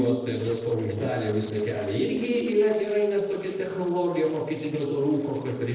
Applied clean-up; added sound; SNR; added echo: neural separator model SepFormer DNS4.